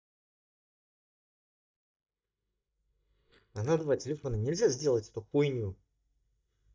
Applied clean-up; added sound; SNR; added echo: neural mask model DeepFilterNet 3.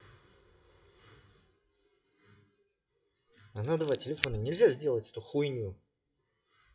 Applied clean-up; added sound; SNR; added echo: classical method WPE with log-MMSE.